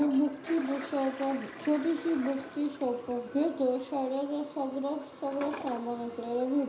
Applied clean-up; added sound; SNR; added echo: none; Toilet flush; 15 dB; reverberation time 0.5 s.